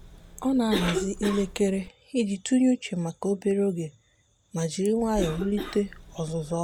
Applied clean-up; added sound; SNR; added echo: none; Cough; 11 dB; none.